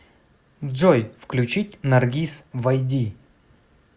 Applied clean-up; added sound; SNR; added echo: none; none; none; none.